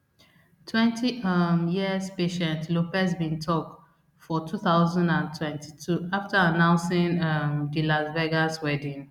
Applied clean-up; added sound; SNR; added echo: none; none; none; none.